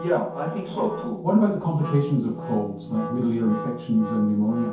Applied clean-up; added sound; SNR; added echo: none; Wind instrument, woodwind instrument; 11 dB; reverberation time 0.6 s.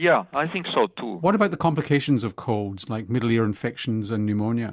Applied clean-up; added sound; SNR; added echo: none; none; none; none.